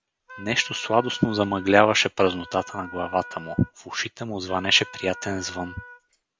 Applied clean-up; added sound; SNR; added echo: none; Wind instrument, woodwind instrument; 17 dB; none.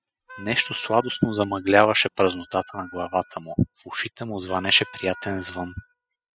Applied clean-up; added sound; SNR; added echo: classical method spectral subtraction.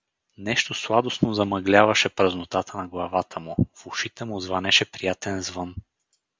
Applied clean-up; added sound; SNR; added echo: none; none; none; none.